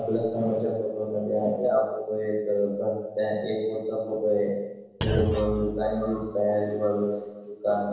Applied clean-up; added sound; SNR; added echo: none; Thump, thud; 5 dB; reverberation time 1.0 s.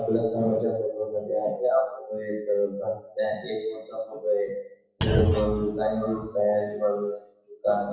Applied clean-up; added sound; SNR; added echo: classical method WPE with log-MMSE.